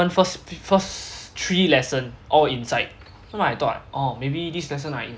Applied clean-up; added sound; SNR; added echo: none; none; none; none.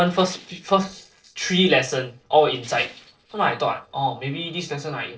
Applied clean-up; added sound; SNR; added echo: neural separator model SepFormer DNS4.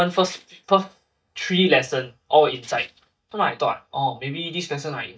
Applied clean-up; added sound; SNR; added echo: neural mask model DeepFilterNet 3.